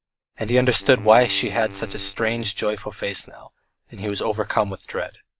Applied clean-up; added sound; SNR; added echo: neural mask model DeepFilterNet 3.